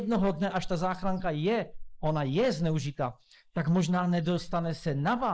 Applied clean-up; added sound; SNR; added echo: neural mask model Resemble Enhance denoiser.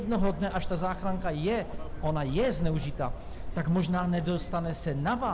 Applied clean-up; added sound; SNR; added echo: none; Chirp, tweet; 5 dB; none.